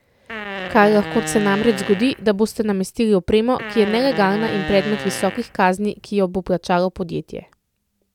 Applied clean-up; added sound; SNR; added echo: none; Fart; 10 dB; none.